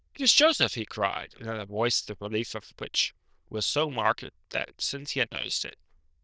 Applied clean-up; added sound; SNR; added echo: neural diffusion model UNIVERSE++.